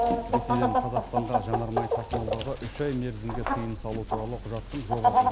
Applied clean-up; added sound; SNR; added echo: none; Chicken, rooster; -4 dB; none.